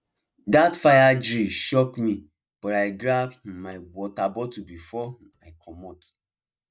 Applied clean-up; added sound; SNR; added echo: neural mask model DeepFilterNet 3.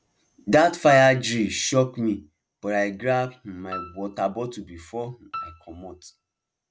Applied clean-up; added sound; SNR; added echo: none; Piano; 17 dB; none.